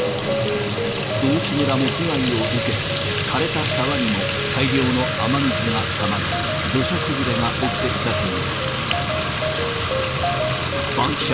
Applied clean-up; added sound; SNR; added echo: none; Fill (with liquid) / Trickle, dribble / Sink (filling or washing); 0 dB; none.